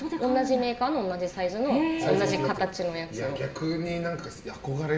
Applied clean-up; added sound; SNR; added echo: none; none; none; reverberation time 1.1 s.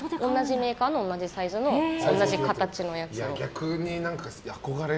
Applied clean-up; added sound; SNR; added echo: none; none; none; none.